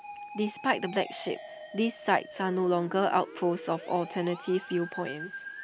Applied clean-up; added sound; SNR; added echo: none; Musical instrument; 14 dB; none.